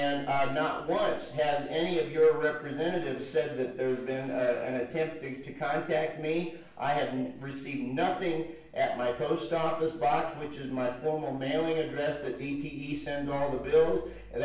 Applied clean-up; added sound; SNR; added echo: none; none; none; reverberation time 0.6 s.